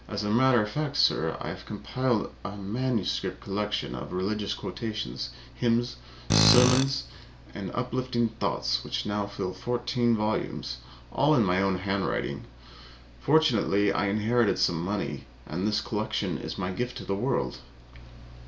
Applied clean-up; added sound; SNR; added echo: none; Tools; -1 dB; none.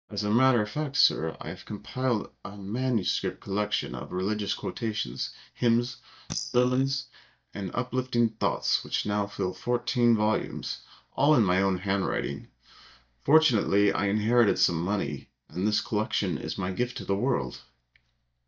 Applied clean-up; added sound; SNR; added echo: neural mask model DeepFilterNet 3.